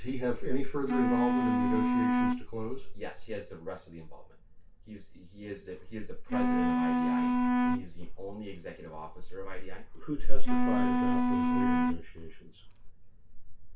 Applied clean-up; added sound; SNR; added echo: none; Wind instrument, woodwind instrument; 2 dB; reverberation time 0.2 s.